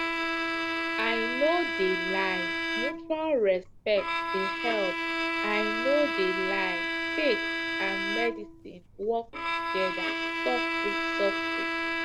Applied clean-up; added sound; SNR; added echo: none; Bowed string instrument; -1 dB; none.